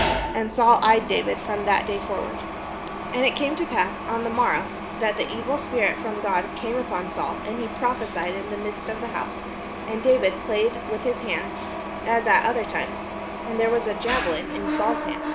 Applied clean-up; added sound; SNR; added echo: none; Mechanisms; 6 dB; none.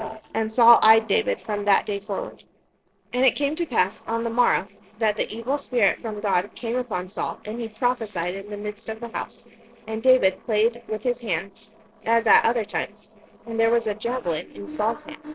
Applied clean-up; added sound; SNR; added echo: neural separator model SepFormer DNS4.